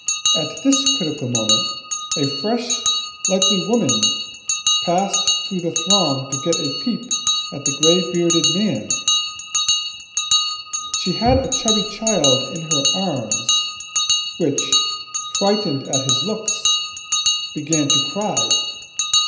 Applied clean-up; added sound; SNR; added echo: none; Bell; -2 dB; reverberation time 0.9 s.